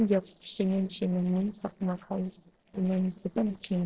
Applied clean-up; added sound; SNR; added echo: neural separator model SepFormer DNS4.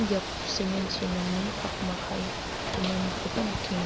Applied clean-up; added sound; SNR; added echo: none; Ocean / Boat, Water vehicle; 1 dB; none.